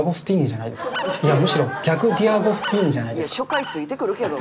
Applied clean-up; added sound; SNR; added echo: none; Animal; 11 dB; none.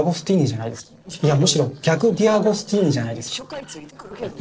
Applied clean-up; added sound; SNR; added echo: neural separator model SepFormer DNS4.